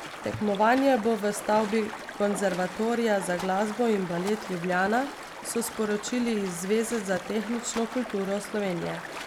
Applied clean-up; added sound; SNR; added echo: none; Stream; 11 dB; none.